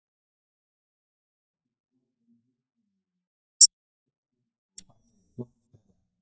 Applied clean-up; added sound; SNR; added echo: neural mask model DeepFilterNet 3.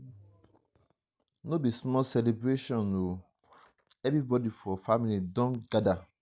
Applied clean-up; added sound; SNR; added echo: none; none; none; none.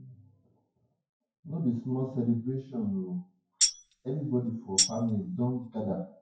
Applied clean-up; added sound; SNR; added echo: classical method WPE with log-MMSE.